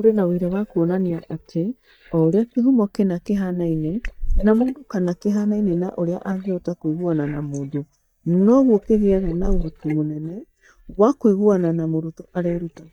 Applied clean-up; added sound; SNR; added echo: neural mask model DeepFilterNet 3.